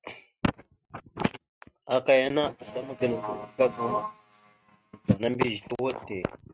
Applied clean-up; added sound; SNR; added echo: neural mask model RNNoise.